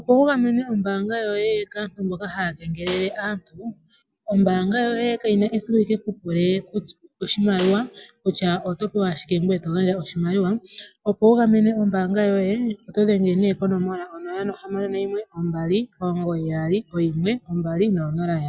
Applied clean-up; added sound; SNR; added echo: none; Snare drum; 15 dB; none.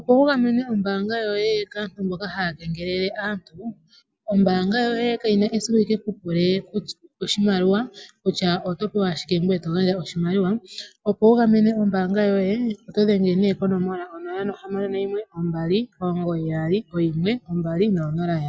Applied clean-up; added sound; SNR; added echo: none; none; none; none.